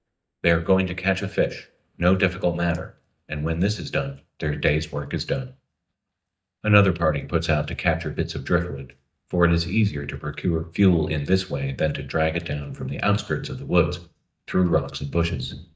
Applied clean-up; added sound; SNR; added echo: neural mask model DeepFilterNet 3.